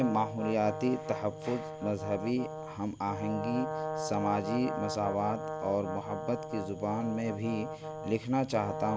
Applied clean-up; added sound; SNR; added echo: none; Brass instrument; 6 dB; none.